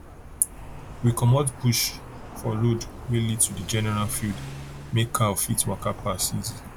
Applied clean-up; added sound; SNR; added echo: none; Accelerating, revving, vroom / Car + Traffic noise, roadway noise; 13 dB; none.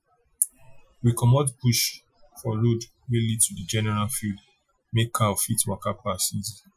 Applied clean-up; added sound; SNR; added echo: classical method Wiener filter.